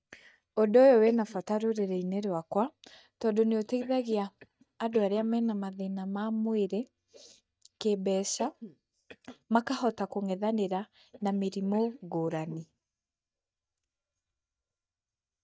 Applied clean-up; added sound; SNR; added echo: neural mask model DeepFilterNet 3.